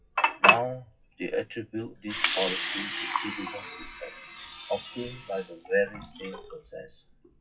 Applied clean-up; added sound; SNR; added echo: classical method WPE with log-MMSE.